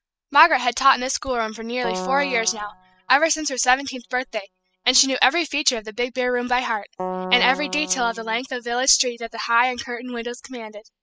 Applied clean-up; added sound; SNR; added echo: classical method spectral subtraction.